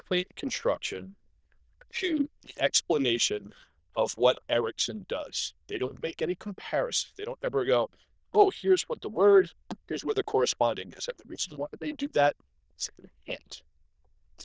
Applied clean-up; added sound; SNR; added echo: neural diffusion model UNIVERSE++.